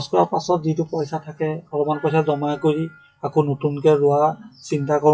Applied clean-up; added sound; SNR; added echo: classical method WPE with log-MMSE.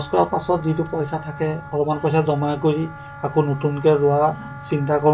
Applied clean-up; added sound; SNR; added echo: none; Wind instrument, woodwind instrument; 18 dB; reverberation time 0.2 s.